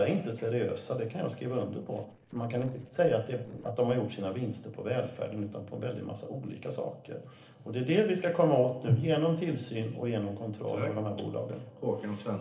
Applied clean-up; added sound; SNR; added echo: neural separator model SepFormer DNS4.